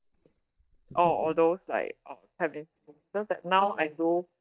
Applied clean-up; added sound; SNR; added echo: neural mask model DeepFilterNet 3.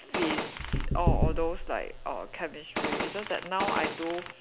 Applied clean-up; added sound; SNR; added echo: none; Gunshot, gunfire + Knock / Wood; -3 dB; none.